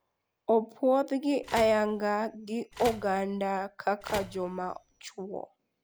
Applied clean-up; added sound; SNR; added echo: none; Telephone; 15 dB; none.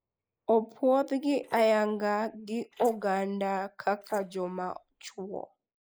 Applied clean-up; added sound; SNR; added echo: neural mask model Resemble Enhance denoiser.